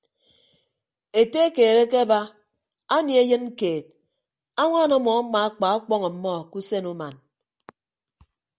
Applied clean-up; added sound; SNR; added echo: none; none; none; none.